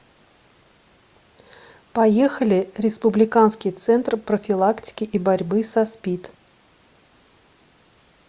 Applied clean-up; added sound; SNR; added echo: none; none; none; none.